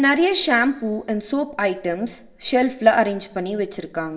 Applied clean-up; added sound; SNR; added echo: none; none; none; reverberation time 0.6 s.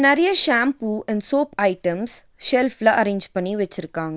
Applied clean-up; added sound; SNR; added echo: none; none; none; none.